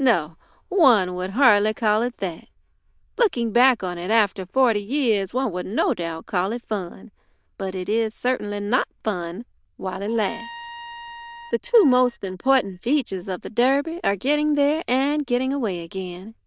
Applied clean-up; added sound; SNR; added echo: neural diffusion model UNIVERSE++.